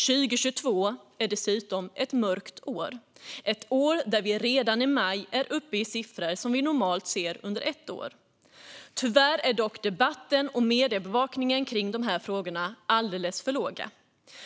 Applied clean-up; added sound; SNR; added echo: none; none; none; none.